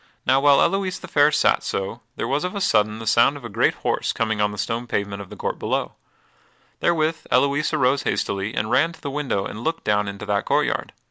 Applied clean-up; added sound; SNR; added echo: none; none; none; none.